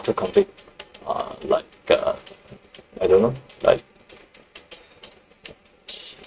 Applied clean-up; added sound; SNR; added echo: neural mask model RNNoise.